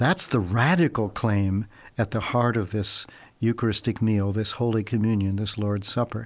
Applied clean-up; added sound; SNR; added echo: none; none; none; none.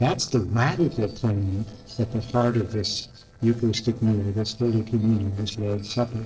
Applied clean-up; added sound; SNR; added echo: neural separator model SepFormer DNS4.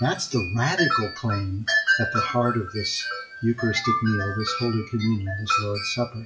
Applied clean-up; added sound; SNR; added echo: classical method WPE with log-MMSE.